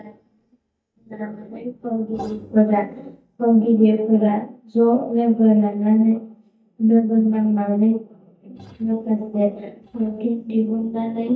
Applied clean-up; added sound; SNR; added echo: neural mask model DeepFilterNet 3.